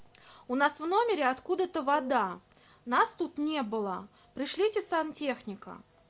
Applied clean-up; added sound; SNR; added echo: none; Wind instrument, woodwind instrument; 14 dB; none.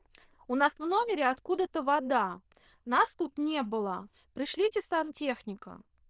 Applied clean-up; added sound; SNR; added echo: neural diffusion model UNIVERSE++.